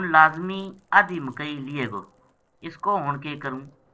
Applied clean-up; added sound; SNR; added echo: neural separator model SepFormer DNS4.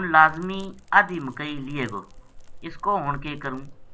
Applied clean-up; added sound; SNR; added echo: none; Crackle; 16 dB; none.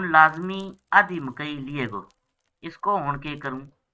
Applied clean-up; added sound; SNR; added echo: neural mask model RNNoise.